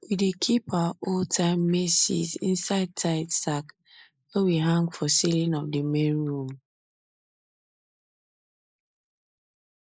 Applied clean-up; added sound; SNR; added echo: neural mask model Resemble Enhance denoiser.